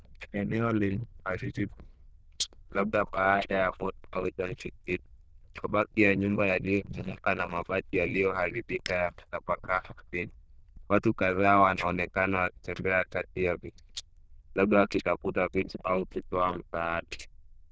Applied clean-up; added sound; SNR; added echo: neural diffusion model UNIVERSE++.